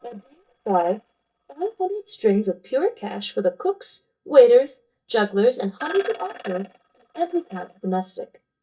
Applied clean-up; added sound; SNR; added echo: neural mask model DeepFilterNet 3.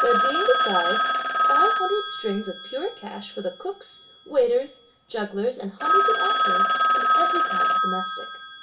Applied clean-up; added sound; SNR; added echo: none; Telephone; -4 dB; reverberation time 0.3 s.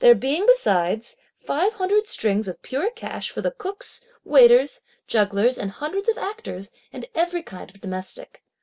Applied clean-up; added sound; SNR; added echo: none; none; none; none.